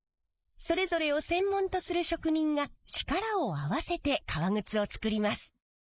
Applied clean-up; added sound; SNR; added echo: neural mask model Resemble Enhance denoiser.